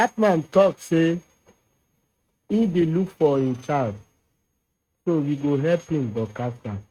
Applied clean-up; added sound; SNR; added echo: neural mask model RNNoise.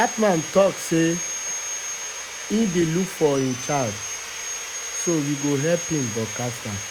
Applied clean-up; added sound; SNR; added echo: none; Sawing; 7 dB; none.